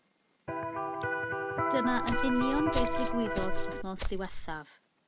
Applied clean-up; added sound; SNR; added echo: none; Walk, footsteps + Electric guitar; -4 dB; none.